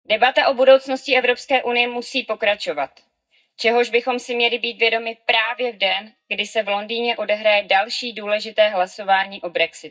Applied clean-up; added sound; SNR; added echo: neural mask model DeepFilterNet 3.